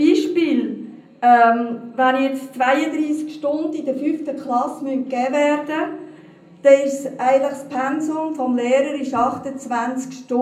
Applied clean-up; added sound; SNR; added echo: none; none; none; reverberation time 0.6 s.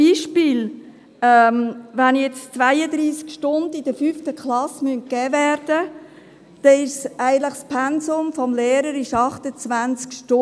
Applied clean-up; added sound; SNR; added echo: none; none; none; none.